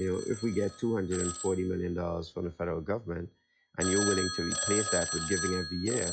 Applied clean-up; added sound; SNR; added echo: classical method log-MMSE.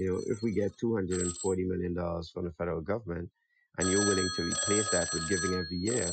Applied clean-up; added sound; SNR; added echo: classical method Wiener filter.